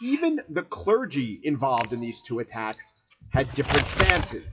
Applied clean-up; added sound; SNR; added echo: classical method WPE with log-MMSE.